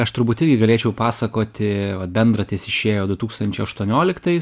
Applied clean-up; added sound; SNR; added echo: none; none; none; none.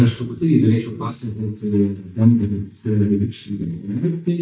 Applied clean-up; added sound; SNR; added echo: neural mask model DeepFilterNet 3.